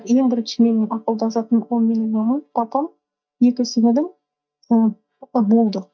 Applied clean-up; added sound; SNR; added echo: neural mask model DeepFilterNet 3.